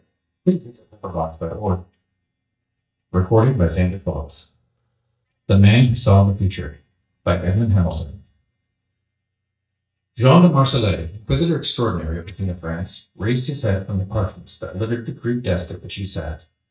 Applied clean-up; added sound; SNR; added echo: neural mask model DeepFilterNet 3.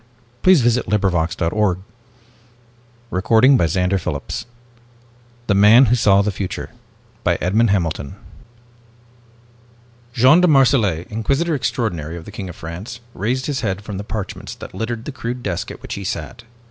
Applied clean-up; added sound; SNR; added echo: none; none; none; none.